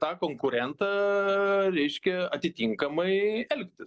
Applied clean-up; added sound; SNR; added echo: none; none; none; none.